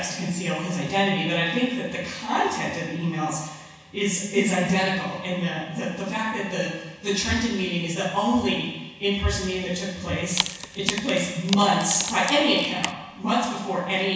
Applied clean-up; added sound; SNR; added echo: none; Wood; 8 dB; reverberation time 1.1 s.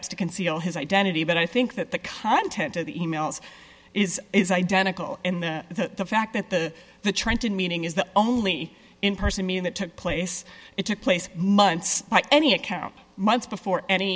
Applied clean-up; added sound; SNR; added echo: none; none; none; none.